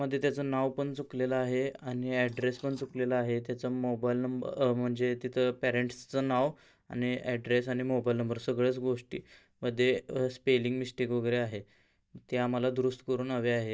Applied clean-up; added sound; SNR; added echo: neural mask model DeepFilterNet 3.